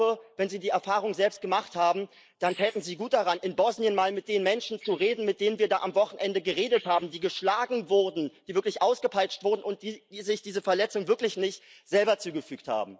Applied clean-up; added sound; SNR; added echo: neural mask model Resemble Enhance denoiser.